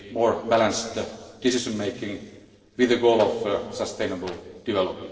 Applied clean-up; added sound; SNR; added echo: neural separator model SepFormer DNS4.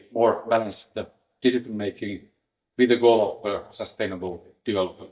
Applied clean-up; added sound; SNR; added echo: neural mask model DeepFilterNet 3.